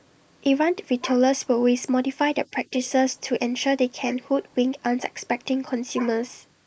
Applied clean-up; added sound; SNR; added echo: neural mask model Resemble Enhance denoiser.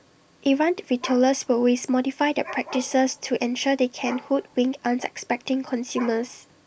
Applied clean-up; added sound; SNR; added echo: none; Dog; 19 dB; none.